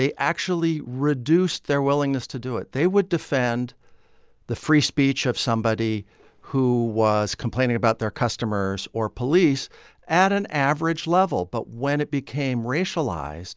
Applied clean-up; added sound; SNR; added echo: none; none; none; none.